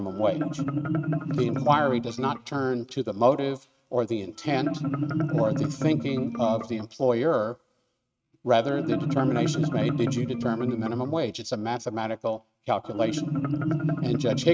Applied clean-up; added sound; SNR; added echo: neural mask model RNNoise.